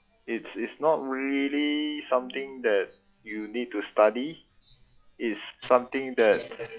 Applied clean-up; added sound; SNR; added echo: classical method log-MMSE.